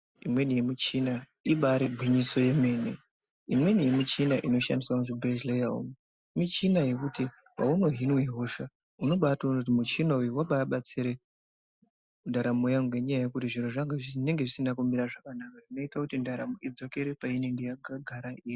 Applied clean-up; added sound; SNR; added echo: none; none; none; none.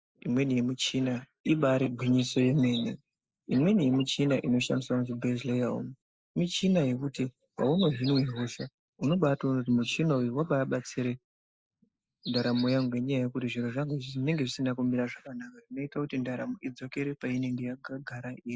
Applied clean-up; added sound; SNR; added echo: neural mask model Resemble Enhance denoiser.